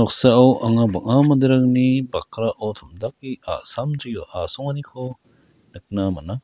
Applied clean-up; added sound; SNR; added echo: none; none; none; none.